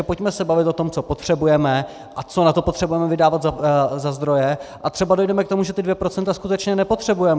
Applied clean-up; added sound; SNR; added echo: none; none; none; none.